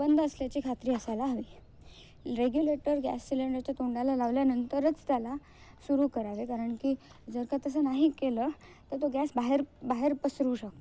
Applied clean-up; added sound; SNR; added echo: none; none; none; none.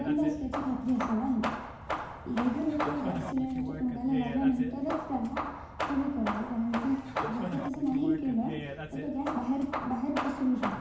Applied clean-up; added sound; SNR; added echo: none; Hammer / Wood; 6 dB; reverberation time 0.6 s.